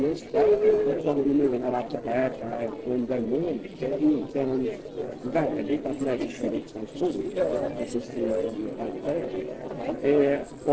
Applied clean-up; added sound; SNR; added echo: neural separator model SepFormer DNS4.